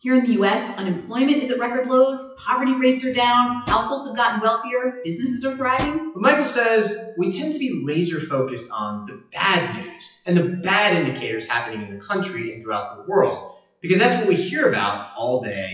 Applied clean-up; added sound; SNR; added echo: classical method WPE with log-MMSE.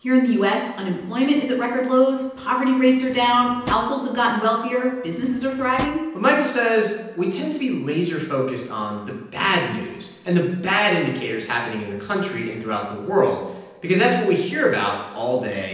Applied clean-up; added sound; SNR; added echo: none; Drawer open or close; 14 dB; reverberation time 0.9 s.